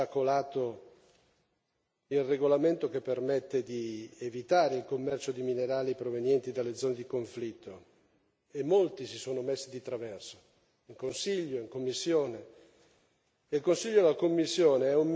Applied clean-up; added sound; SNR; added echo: none; none; none; none.